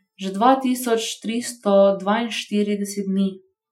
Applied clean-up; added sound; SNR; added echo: classical method Wiener filter.